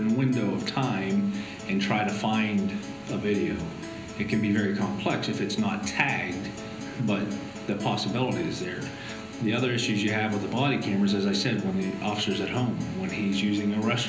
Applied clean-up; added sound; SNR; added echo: none; Acoustic guitar; 13 dB; reverberation time 0.5 s.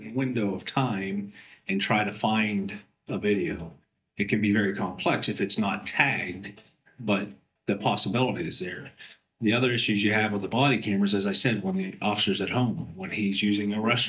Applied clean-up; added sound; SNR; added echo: neural mask model DeepFilterNet 3.